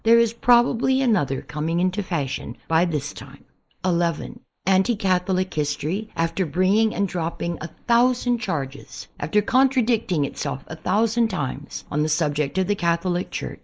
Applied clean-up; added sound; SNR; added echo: neural mask model Resemble Enhance denoiser.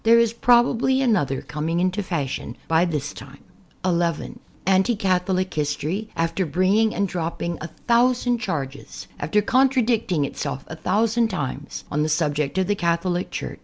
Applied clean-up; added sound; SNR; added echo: none; none; none; none.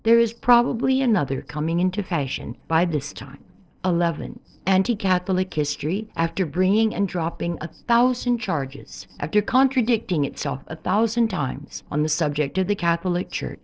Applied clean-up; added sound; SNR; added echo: neural separator model SepFormer DNS4.